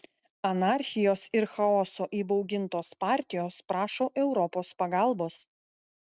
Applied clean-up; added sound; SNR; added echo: none; none; none; none.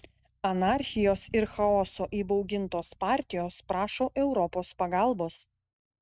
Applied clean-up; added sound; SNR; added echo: neural mask model RNNoise.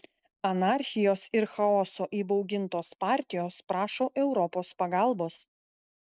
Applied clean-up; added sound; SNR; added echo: neural mask model Resemble Enhance denoiser.